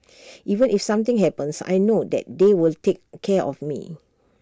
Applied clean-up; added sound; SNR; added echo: none; none; none; none.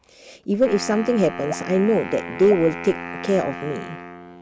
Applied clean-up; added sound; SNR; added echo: none; Wind instrument, woodwind instrument + Raindrop / Drip; 11 dB; none.